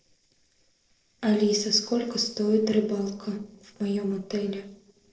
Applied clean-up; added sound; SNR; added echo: neural separator model SepFormer DNS4.